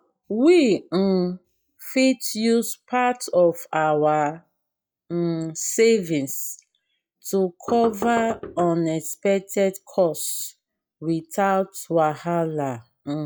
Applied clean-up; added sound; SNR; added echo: classical method log-MMSE.